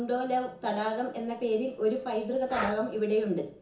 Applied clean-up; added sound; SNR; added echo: none; Breathing; 12 dB; reverberation time 0.7 s.